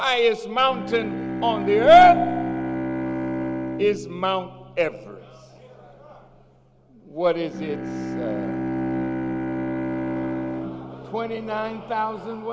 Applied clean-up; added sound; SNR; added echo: none; Bowed string instrument; 6 dB; none.